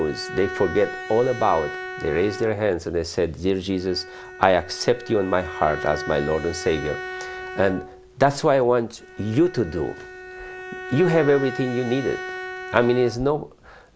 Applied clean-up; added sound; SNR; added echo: none; Bowed string instrument; 12 dB; none.